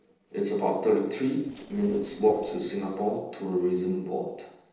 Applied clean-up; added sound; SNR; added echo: neural separator model SepFormer DNS4.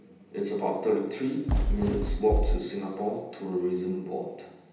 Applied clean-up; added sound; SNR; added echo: none; Fireworks; -3 dB; reverberation time 0.9 s.